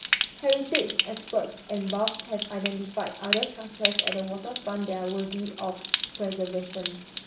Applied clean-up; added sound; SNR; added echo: none; Stream; 0 dB; none.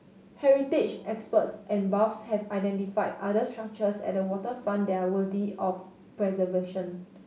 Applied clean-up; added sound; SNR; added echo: none; none; none; none.